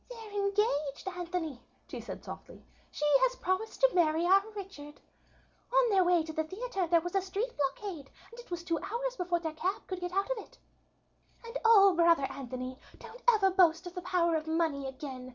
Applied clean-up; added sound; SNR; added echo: none; none; none; none.